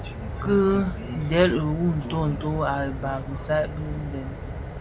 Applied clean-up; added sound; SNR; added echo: none; Fire; 8 dB; none.